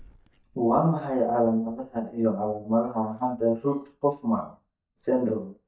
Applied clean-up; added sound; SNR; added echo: neural mask model DeepFilterNet 3.